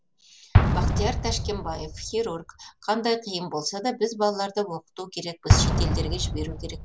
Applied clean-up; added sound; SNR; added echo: none; Explosion; -3 dB; none.